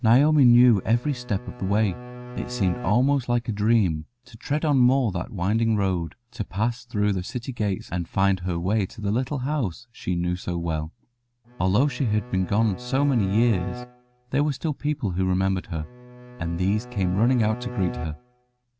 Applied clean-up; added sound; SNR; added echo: none; Bowed string instrument; 14 dB; none.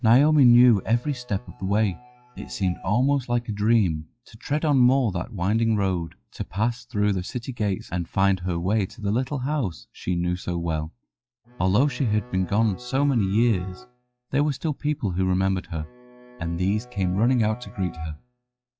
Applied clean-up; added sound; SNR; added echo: classical method log-MMSE.